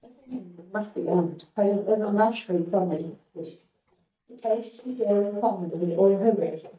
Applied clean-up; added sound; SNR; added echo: neural mask model DeepFilterNet 3.